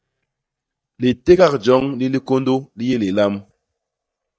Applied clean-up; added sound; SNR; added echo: neural mask model DeepFilterNet 3.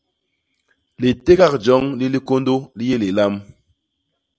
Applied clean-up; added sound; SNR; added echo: none; none; none; none.